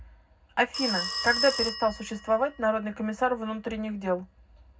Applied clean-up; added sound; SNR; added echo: none; Telephone; 7 dB; reverberation time 0.3 s.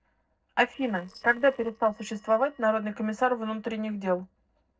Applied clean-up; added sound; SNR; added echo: neural separator model SepFormer DNS4.